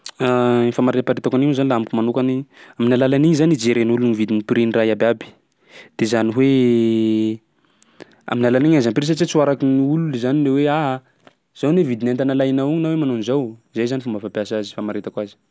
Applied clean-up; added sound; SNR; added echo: none; none; none; none.